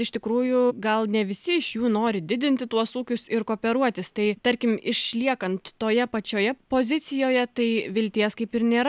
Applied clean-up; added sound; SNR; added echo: none; none; none; none.